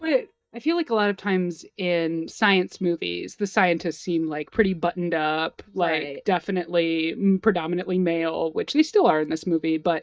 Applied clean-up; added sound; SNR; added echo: neural mask model DeepFilterNet 3.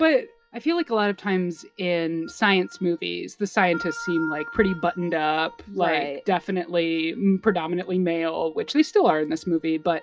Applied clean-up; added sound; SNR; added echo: classical method WPE with log-MMSE.